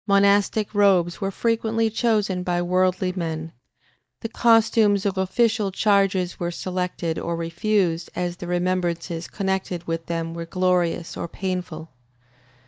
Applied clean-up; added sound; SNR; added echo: neural mask model DeepFilterNet 3.